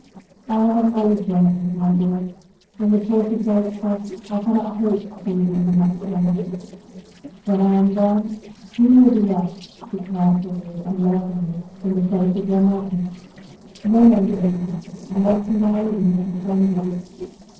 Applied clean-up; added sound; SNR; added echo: neural separator model SepFormer DNS4.